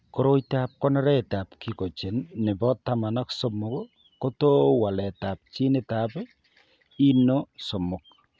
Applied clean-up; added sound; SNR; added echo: none; none; none; none.